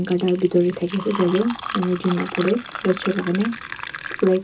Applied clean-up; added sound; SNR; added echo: none; Fill (with liquid); 11 dB; reverberation time 0.2 s.